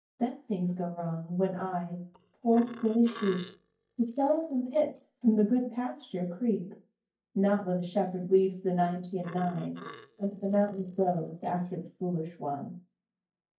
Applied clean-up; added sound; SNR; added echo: neural mask model DeepFilterNet 3.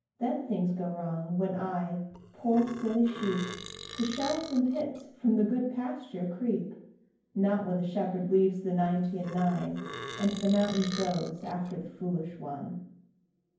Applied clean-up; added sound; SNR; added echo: none; Burping, eructation; 13 dB; reverberation time 0.9 s.